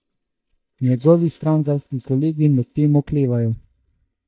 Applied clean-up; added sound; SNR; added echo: neural mask model DeepFilterNet 3.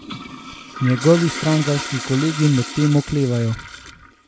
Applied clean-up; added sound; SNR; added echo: none; Toilet flush; 11 dB; none.